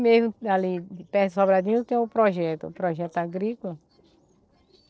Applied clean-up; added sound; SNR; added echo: neural separator model SepFormer DNS4.